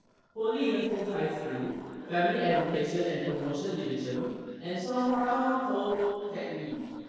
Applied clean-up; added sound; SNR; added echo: neural separator model SepFormer DNS4.